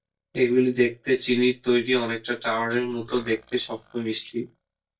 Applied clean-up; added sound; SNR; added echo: neural mask model DeepFilterNet 3.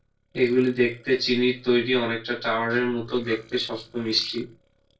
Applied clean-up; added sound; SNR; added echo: neural separator model SepFormer DNS4.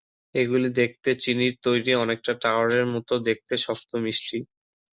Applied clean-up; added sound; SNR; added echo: none; none; none; none.